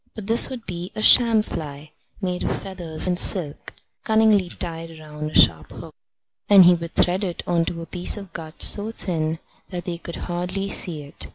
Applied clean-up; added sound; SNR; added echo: none; none; none; none.